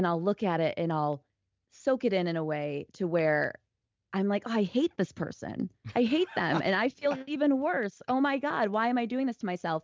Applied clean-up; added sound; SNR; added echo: none; none; none; none.